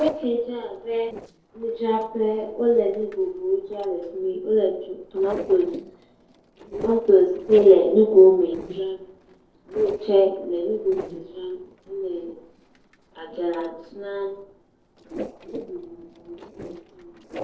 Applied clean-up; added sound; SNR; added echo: neural separator model SepFormer DNS4.